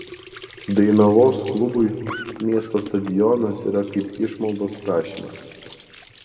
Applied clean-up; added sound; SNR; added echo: none; Squeak / Trickle, dribble / Sink (filling or washing); 18 dB; reverberation time 1.9 s.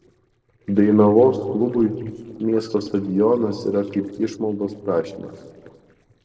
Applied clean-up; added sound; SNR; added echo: neural separator model SepFormer DNS4.